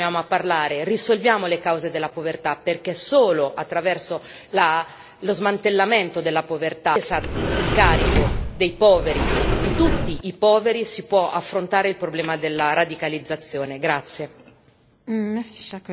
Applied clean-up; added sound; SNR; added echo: none; Sliding door; -1 dB; none.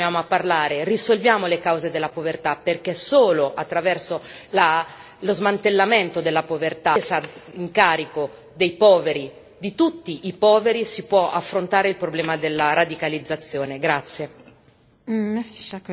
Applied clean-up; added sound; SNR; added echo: none; none; none; none.